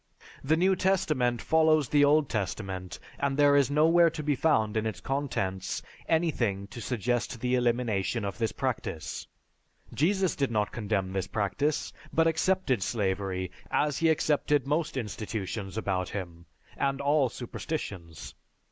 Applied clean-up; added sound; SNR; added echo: none; none; none; none.